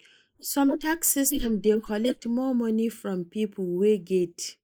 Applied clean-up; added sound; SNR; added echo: neural mask model Resemble Enhance denoiser.